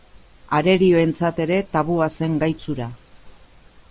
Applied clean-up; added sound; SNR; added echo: none; none; none; none.